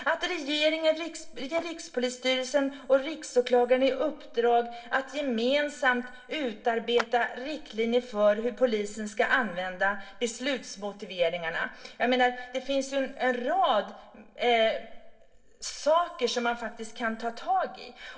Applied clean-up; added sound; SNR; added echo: neural separator model SepFormer DNS4.